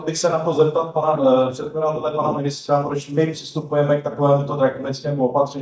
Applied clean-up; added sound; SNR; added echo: neural mask model DeepFilterNet 3.